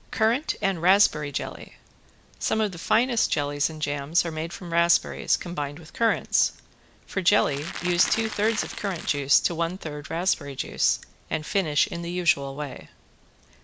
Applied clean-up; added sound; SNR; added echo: none; Crackle; 9 dB; none.